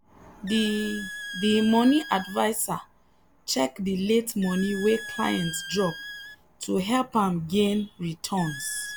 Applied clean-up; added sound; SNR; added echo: none; Squeak; 14 dB; none.